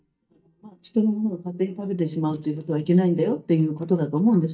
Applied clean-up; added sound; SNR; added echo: neural mask model DeepFilterNet 3.